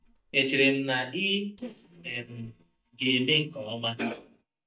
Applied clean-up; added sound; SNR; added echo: neural mask model DeepFilterNet 3.